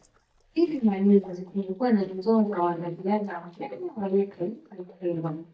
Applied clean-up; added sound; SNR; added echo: neural mask model DeepFilterNet 3.